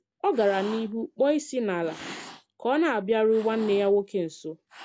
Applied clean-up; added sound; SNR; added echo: none; Cat; 18 dB; none.